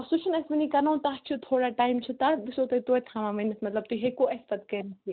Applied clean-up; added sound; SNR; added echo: none; none; none; none.